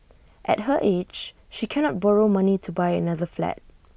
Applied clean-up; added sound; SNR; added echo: none; none; none; none.